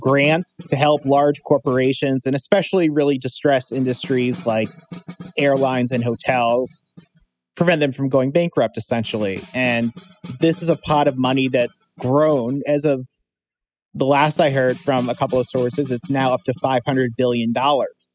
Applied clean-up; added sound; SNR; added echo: classical method spectral subtraction.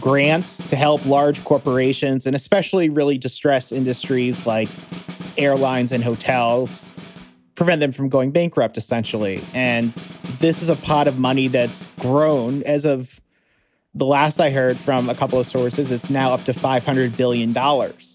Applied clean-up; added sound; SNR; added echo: none; Snare drum; 17 dB; none.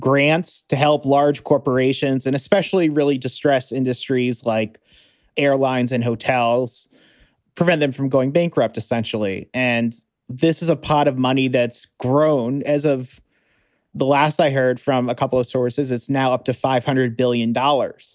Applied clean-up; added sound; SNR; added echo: none; none; none; none.